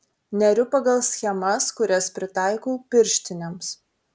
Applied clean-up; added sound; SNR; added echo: none; none; none; none.